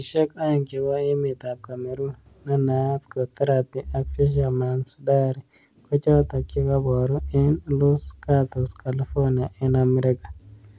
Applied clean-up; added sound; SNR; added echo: none; none; none; none.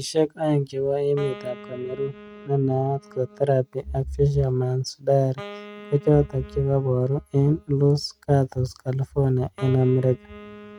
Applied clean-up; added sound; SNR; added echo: neural mask model RNNoise.